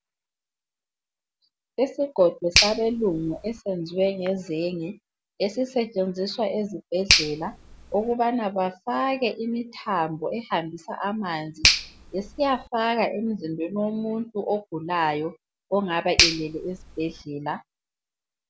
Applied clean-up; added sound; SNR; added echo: none; Finger snapping; 4 dB; none.